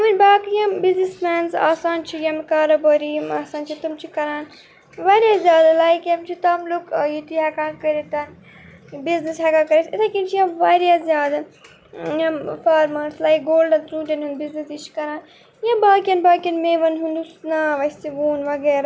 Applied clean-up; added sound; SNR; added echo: none; none; none; none.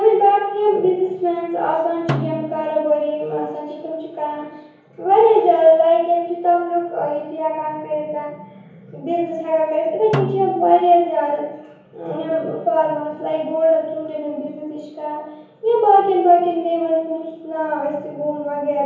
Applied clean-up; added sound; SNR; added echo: none; Snare drum; 11 dB; reverberation time 1.0 s.